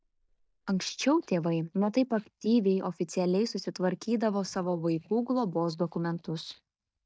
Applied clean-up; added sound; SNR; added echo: neural mask model DeepFilterNet 3.